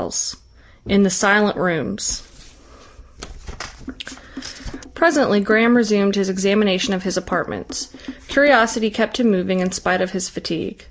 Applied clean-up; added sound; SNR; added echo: none; Drum; 17 dB; none.